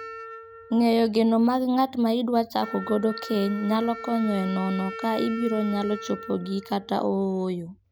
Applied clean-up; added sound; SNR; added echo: none; Wind instrument, woodwind instrument; 14 dB; none.